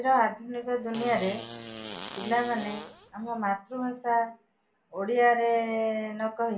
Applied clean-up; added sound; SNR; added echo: none; Fart; 12 dB; reverberation time 0.3 s.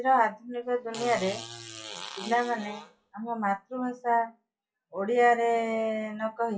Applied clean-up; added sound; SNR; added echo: classical method WPE with log-MMSE.